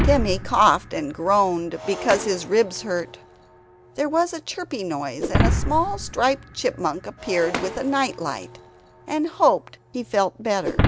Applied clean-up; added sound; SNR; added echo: none; Shatter; 5 dB; none.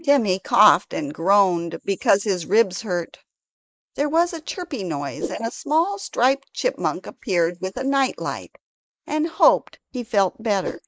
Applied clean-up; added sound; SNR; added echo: neural mask model Resemble Enhance denoiser.